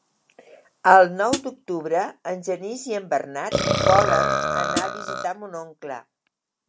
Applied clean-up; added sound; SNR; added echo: none; Hi-hat + Burping, eructation; 0 dB; none.